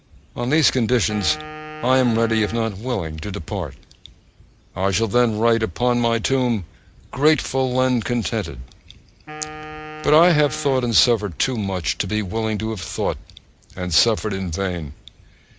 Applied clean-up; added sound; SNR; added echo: none; Wind instrument, woodwind instrument; 15 dB; none.